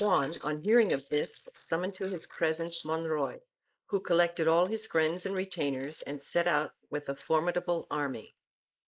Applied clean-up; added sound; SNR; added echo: neural mask model Resemble Enhance denoiser.